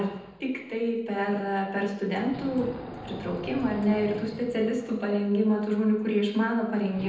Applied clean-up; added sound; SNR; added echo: none; Wild animals; 16 dB; reverberation time 0.8 s.